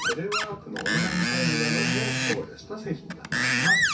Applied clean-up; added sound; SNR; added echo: none; Screech; -4 dB; reverberation time 0.3 s.